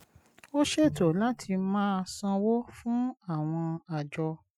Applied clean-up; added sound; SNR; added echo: classical method Wiener filter.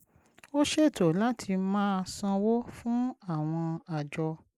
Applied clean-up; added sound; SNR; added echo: neural mask model Resemble Enhance denoiser.